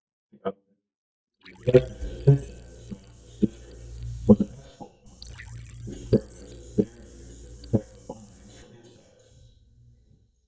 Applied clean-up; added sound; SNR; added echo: neural mask model DeepFilterNet 3.